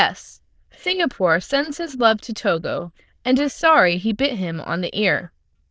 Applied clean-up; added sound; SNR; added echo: neural diffusion model UNIVERSE++.